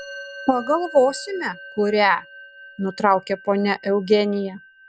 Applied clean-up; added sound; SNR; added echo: none; Musical instrument; 18 dB; none.